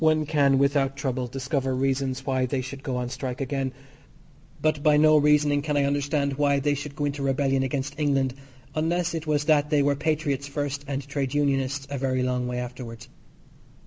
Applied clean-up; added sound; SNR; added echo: none; none; none; none.